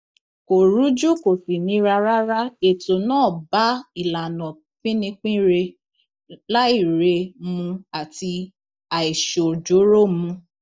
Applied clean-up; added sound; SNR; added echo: neural mask model DeepFilterNet 3.